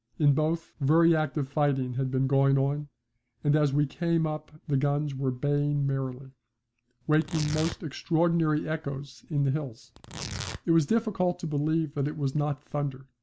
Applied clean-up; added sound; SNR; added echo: none; Tearing; 13 dB; none.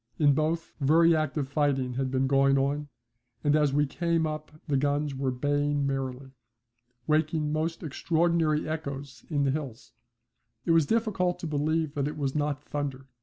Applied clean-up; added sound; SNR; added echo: none; none; none; none.